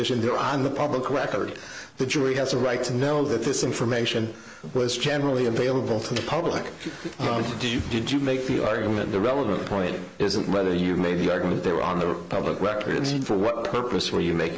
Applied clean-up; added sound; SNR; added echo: none; none; none; none.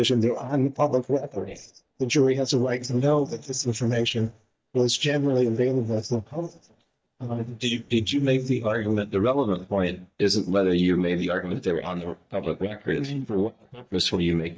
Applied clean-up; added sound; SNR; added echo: neural mask model DeepFilterNet 3.